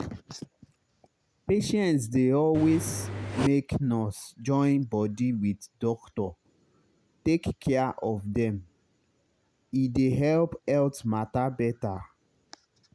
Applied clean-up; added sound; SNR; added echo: none; Engine; 5 dB; none.